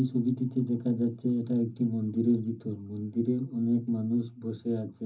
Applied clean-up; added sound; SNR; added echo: none; none; none; reverberation time 0.3 s.